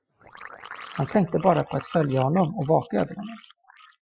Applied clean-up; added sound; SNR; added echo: classical method Wiener filter.